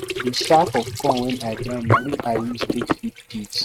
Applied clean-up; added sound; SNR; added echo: neural mask model RNNoise.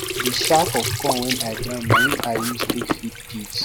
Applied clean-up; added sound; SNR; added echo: none; Squeak / Trickle, dribble / Sink (filling or washing); -1 dB; none.